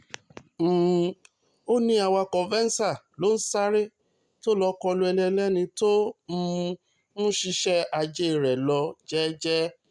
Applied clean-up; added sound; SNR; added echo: none; none; none; none.